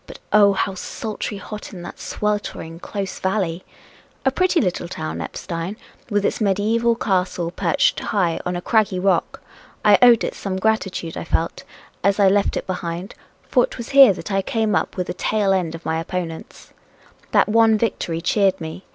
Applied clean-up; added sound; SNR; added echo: none; none; none; none.